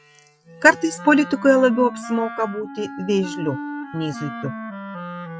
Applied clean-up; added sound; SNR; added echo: classical method log-MMSE.